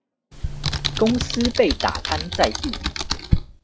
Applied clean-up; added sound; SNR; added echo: classical method log-MMSE.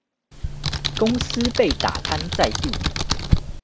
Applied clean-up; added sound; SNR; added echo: none; Computer keyboard; -1 dB; none.